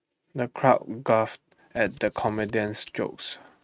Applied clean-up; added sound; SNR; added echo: neural mask model RNNoise.